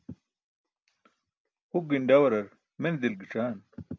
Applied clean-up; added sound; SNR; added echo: none; none; none; none.